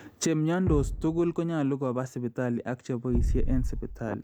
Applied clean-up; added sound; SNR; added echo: none; Thump, thud; 3 dB; none.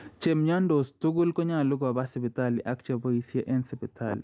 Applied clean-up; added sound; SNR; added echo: none; none; none; none.